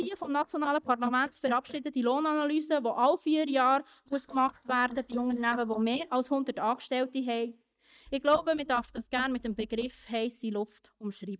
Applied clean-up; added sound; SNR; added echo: neural mask model DeepFilterNet 3.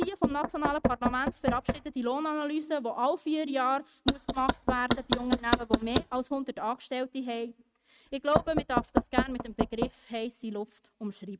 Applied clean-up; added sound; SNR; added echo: neural mask model RNNoise.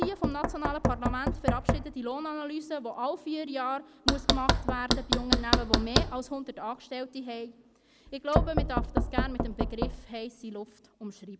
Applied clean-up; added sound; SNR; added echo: none; Knock; -4 dB; none.